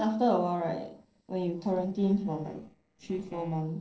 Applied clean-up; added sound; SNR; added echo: neural separator model SepFormer DNS4.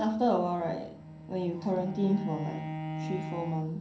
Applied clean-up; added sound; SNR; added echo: none; Bowed string instrument; 9 dB; reverberation time 0.6 s.